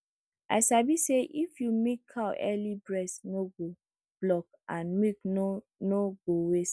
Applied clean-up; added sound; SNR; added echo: none; none; none; none.